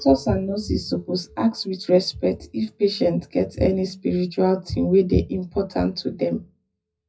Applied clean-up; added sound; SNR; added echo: classical method WPE with log-MMSE.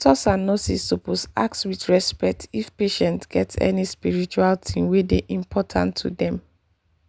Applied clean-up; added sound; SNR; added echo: none; none; none; none.